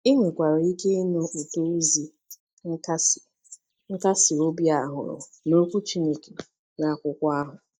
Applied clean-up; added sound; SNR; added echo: neural mask model DeepFilterNet 3.